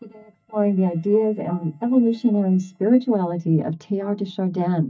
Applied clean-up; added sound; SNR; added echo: neural mask model DeepFilterNet 3.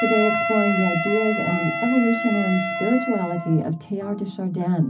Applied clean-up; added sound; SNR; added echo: none; Wind instrument, woodwind instrument; 4 dB; reverberation time 0.4 s.